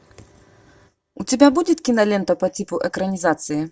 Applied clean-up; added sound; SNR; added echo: none; none; none; none.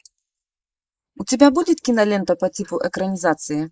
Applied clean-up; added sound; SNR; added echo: neural mask model Resemble Enhance denoiser.